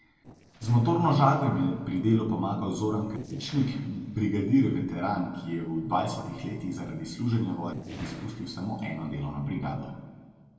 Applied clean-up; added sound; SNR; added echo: neural separator model SepFormer DNS4.